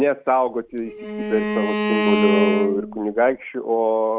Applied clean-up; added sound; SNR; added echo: neural mask model RNNoise.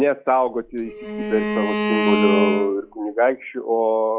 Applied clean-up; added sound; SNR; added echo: classical method log-MMSE.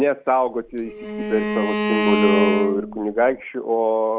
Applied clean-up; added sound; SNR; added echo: none; Bowed string instrument; 1 dB; none.